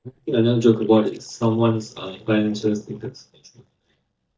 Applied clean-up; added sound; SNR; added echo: neural mask model DeepFilterNet 3.